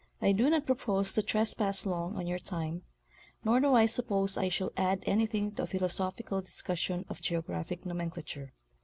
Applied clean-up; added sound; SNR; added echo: none; none; none; none.